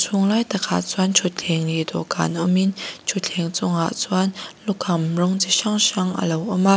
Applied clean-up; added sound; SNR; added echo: none; none; none; none.